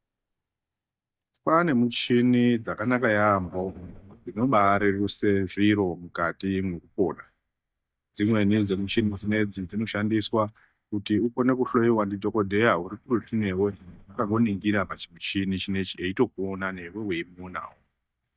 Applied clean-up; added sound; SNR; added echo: neural mask model DeepFilterNet 3.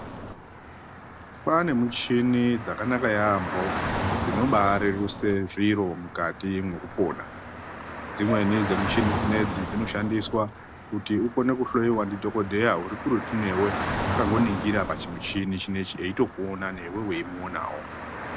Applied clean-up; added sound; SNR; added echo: none; Traffic noise, roadway noise / Car; 7 dB; none.